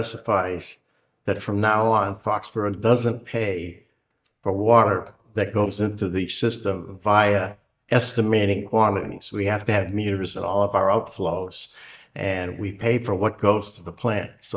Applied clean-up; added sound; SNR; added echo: neural mask model DeepFilterNet 3.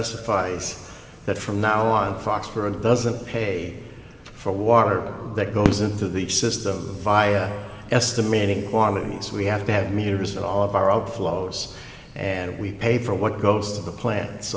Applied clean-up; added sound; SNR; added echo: none; Fireworks; 10 dB; reverberation time 3.0 s.